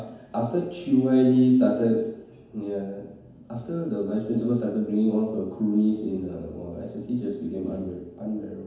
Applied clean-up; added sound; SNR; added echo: none; none; none; reverberation time 1.0 s.